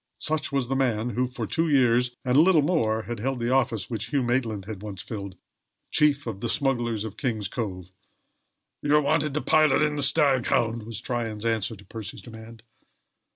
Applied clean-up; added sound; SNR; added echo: none; none; none; none.